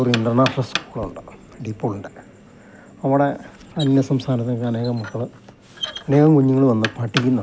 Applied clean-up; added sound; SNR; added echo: none; Knock; 14 dB; none.